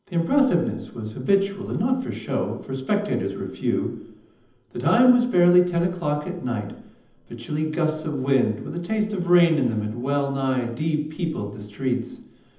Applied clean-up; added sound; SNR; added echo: none; none; none; reverberation time 0.8 s.